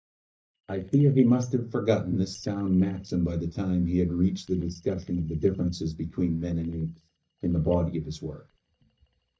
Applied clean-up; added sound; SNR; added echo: neural mask model DeepFilterNet 3.